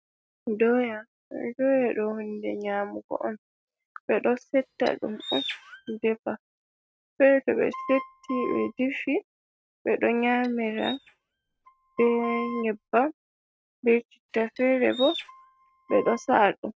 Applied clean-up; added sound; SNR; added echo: neural mask model RNNoise.